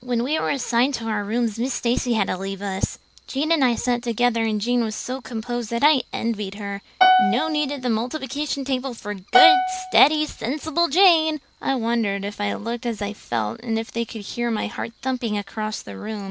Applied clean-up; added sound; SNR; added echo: none; Piano; -2 dB; none.